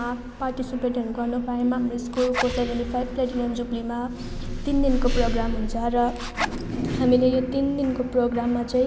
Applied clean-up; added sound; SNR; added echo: none; Zipper (clothing); 10 dB; none.